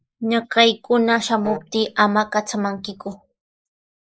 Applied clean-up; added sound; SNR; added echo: neural mask model Resemble Enhance denoiser.